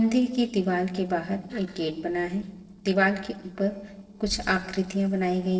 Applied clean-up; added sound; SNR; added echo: neural separator model SepFormer DNS4.